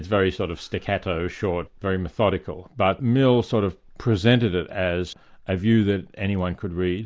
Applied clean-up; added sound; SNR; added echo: none; none; none; none.